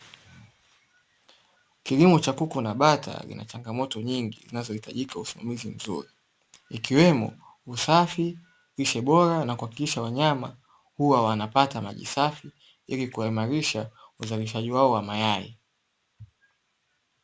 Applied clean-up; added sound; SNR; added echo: none; none; none; none.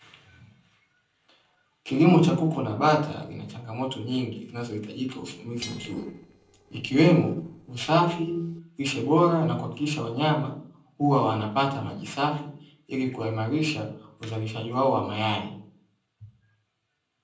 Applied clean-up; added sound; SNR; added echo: neural separator model SepFormer DNS4.